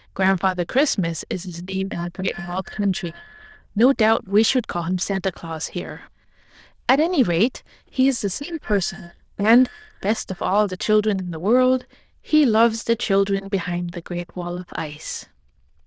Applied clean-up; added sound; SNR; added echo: neural diffusion model UNIVERSE++.